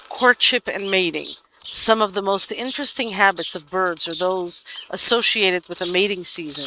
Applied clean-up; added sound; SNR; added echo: neural mask model RNNoise.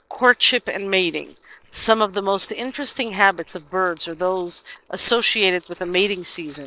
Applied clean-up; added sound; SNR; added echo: neural separator model SepFormer DNS4.